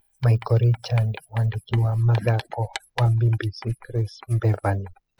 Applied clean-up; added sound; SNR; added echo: classical method spectral subtraction.